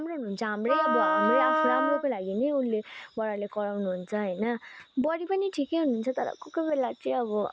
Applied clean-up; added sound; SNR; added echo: none; Wind instrument, woodwind instrument; -2 dB; none.